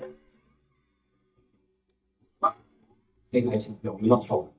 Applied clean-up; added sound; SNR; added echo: neural mask model DeepFilterNet 3.